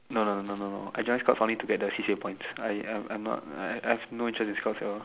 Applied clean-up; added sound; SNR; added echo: none; none; none; none.